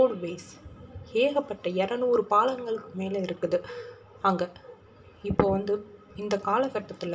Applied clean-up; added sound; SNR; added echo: none; none; none; reverberation time 0.4 s.